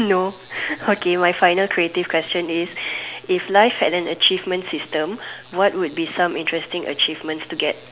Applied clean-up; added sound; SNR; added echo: none; none; none; none.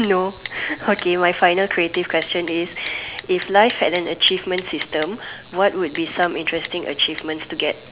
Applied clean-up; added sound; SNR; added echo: none; Typing; 17 dB; none.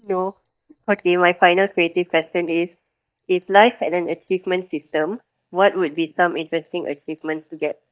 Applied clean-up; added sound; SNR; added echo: neural mask model DeepFilterNet 3.